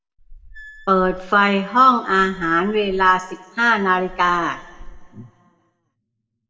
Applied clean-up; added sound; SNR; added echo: none; Squeak / Screech; 19 dB; reverberation time 1.2 s.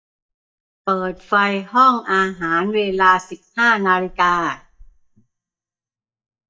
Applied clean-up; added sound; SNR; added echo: neural mask model DeepFilterNet 3.